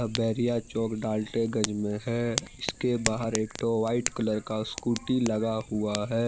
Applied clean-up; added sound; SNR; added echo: none; Fire; 10 dB; none.